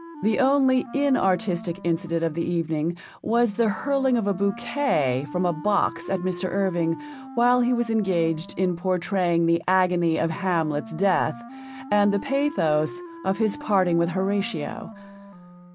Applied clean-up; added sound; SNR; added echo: none; Wind instrument, woodwind instrument; 15 dB; none.